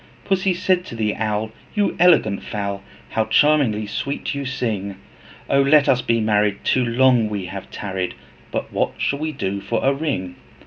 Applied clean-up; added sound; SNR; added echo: none; none; none; none.